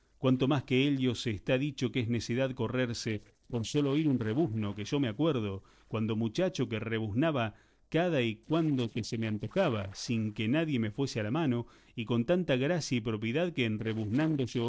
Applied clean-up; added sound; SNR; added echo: neural separator model SepFormer DNS4.